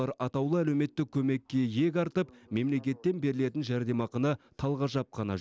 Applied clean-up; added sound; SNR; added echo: none; none; none; none.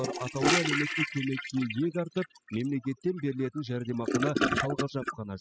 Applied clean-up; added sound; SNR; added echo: classical method spectral subtraction.